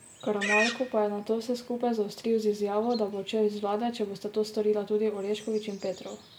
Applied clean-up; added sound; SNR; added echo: none; Livestock, farm animals, working animals; 10 dB; none.